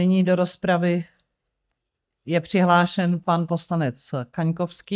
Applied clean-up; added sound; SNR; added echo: neural mask model DeepFilterNet 3.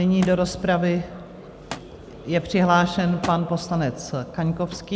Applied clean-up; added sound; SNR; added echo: none; Thump, thud; 18 dB; none.